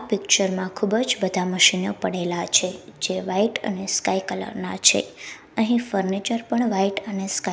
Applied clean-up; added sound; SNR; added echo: none; none; none; none.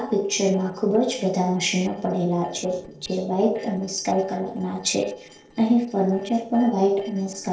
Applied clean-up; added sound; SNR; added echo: neural separator model SepFormer DNS4.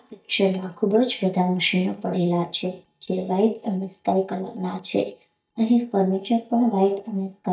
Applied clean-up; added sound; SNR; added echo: neural mask model DeepFilterNet 3.